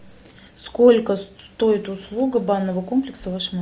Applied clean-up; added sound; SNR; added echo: none; none; none; none.